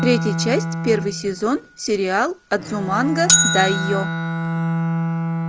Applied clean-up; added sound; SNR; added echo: none; Bell + Bowed string instrument; 0 dB; none.